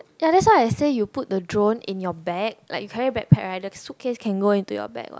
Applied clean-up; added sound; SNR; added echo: none; none; none; none.